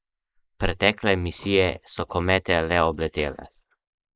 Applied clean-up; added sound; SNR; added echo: neural mask model Resemble Enhance denoiser.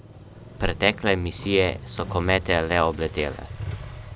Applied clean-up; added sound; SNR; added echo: none; Motorcycle; 12 dB; none.